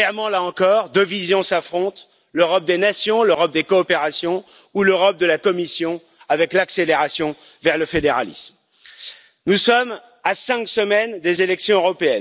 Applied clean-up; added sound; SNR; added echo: none; none; none; none.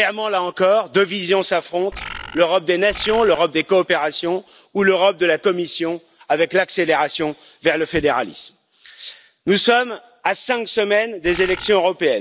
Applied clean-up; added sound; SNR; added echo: none; Bird; 12 dB; none.